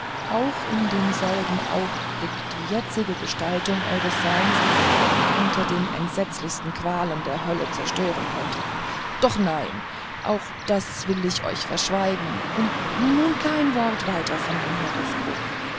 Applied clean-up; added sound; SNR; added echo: none; Car passing by / Traffic noise, roadway noise; 0 dB; none.